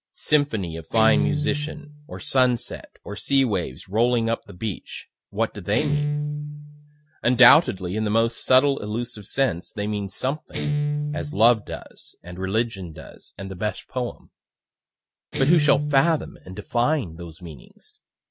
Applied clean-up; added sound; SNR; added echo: none; Guitar; 7 dB; none.